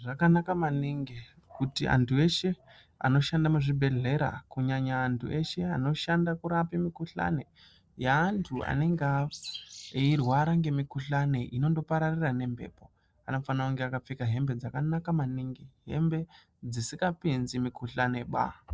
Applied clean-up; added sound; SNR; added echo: neural separator model SepFormer DNS4.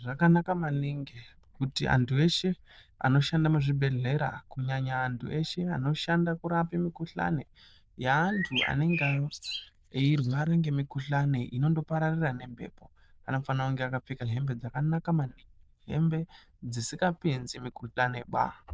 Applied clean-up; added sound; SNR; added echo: neural diffusion model UNIVERSE++.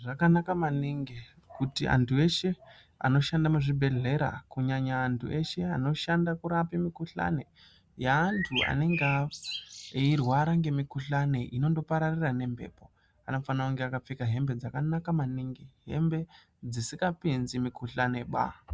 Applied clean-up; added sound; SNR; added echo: none; Bird; 8 dB; none.